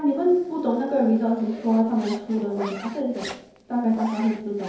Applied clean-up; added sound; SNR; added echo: none; Zipper (clothing); 17 dB; reverberation time 0.9 s.